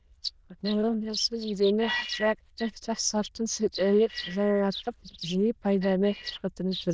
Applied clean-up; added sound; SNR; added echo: neural diffusion model UNIVERSE++.